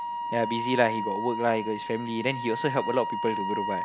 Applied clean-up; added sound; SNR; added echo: none; Wind instrument, woodwind instrument; 4 dB; none.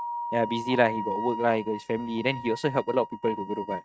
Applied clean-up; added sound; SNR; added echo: neural mask model RNNoise.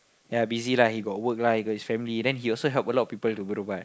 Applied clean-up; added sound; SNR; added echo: neural mask model Resemble Enhance denoiser.